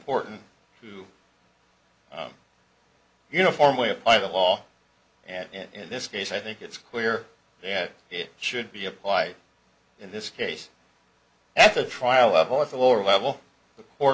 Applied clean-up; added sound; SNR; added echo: none; none; none; none.